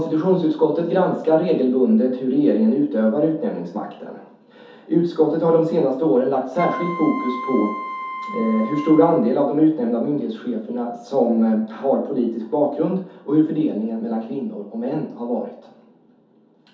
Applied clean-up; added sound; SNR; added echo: none; Wind instrument, woodwind instrument; 10 dB; reverberation time 0.5 s.